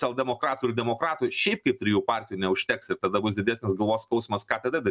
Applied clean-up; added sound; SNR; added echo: none; none; none; none.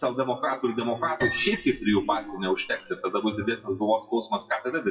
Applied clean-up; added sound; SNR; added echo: classical method WPE with log-MMSE.